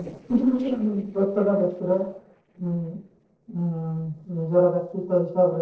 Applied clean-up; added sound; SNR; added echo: neural separator model SepFormer DNS4.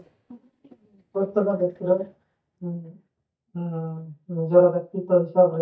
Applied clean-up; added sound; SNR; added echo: neural mask model DeepFilterNet 3.